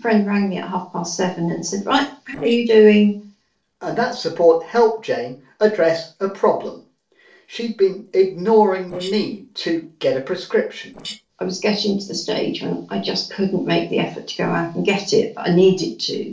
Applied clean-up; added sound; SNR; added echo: neural separator model SepFormer DNS4.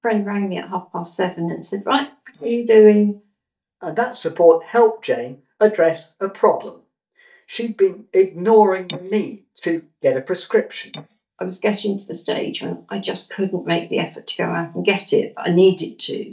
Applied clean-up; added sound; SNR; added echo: neural mask model DeepFilterNet 3.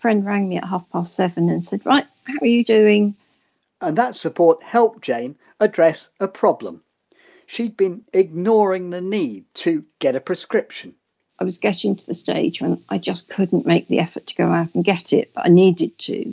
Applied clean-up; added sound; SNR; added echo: none; none; none; none.